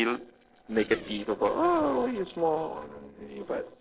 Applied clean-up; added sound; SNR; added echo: neural separator model SepFormer DNS4.